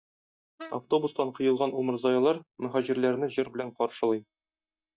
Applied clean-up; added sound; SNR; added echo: neural mask model DeepFilterNet 3.